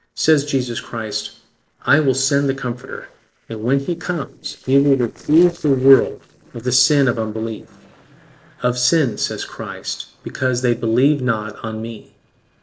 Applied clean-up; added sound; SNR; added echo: neural separator model SepFormer DNS4.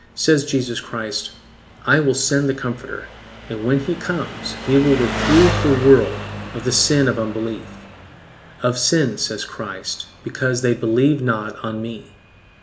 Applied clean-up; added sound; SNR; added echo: none; Engine; 10 dB; reverberation time 0.4 s.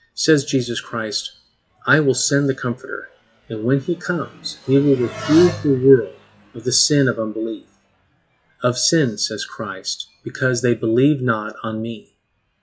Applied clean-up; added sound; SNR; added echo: classical method WPE with log-MMSE.